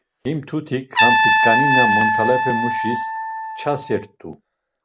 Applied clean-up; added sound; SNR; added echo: none; Trumpet; -5 dB; none.